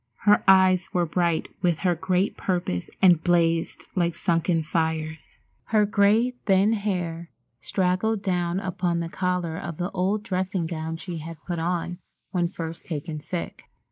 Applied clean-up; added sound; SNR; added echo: neural mask model Resemble Enhance denoiser.